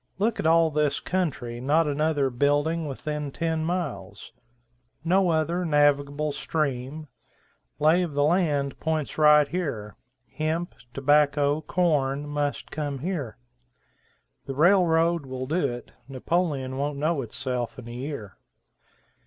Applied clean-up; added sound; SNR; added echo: none; none; none; none.